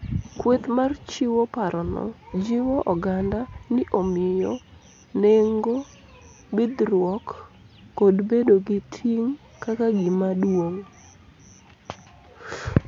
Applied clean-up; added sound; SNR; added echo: none; none; none; none.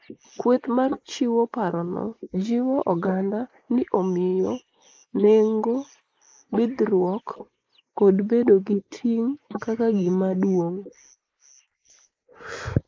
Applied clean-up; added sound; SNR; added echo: neural mask model Resemble Enhance denoiser.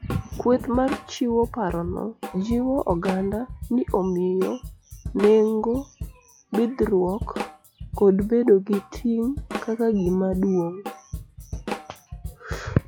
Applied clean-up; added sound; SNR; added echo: classical method log-MMSE.